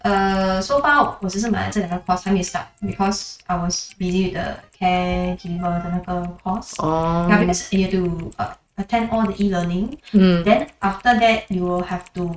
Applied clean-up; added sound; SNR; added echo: neural mask model RNNoise.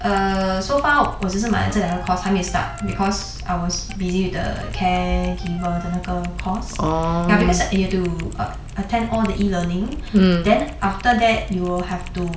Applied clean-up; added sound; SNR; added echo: none; Wind instrument, woodwind instrument + Typing; 19 dB; none.